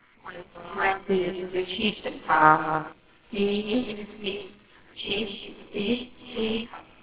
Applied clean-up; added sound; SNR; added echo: neural separator model SepFormer WHAMR!.